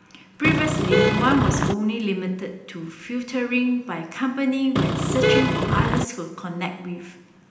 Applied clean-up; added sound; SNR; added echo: none; Vehicle horn, car horn, honking; -5 dB; reverberation time 0.9 s.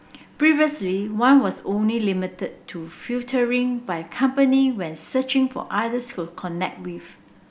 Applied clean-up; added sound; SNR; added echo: none; none; none; none.